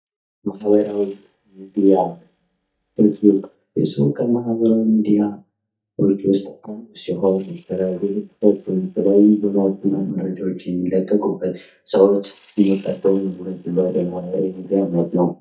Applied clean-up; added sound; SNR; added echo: neural mask model DeepFilterNet 3.